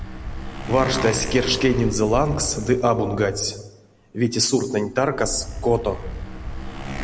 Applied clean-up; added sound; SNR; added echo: none; Motorcycle; 9 dB; none.